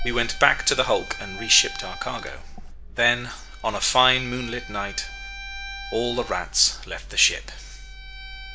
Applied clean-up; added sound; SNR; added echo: none; Bowed string instrument + Engine starting; 10 dB; none.